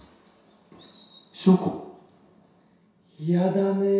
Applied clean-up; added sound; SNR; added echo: none; none; none; reverberation time 0.7 s.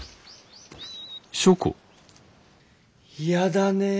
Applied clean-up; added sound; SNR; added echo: none; none; none; none.